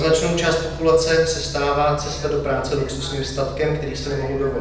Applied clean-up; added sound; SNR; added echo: none; Bus; 11 dB; reverberation time 0.9 s.